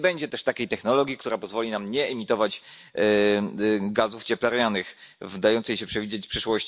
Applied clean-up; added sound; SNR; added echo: none; none; none; none.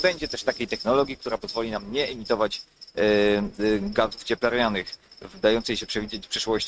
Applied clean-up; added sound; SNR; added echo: neural mask model RNNoise.